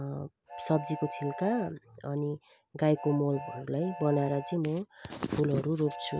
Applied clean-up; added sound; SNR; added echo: none; Train; 14 dB; none.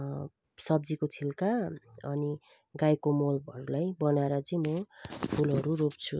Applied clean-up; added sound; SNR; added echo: none; none; none; none.